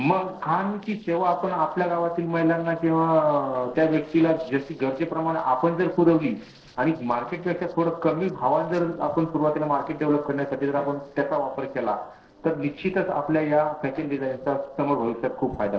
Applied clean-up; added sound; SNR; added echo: neural separator model SepFormer DNS4.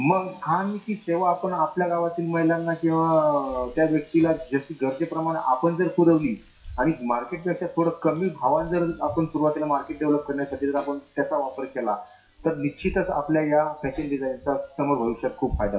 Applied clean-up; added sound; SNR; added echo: classical method WPE with log-MMSE.